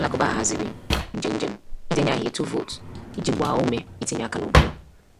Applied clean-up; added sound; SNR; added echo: none; Drawer open or close; 2 dB; none.